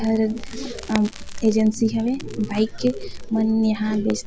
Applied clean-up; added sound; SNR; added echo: none; Crackle; 11 dB; none.